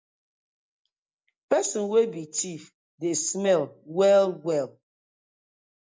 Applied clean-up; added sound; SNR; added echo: none; none; none; none.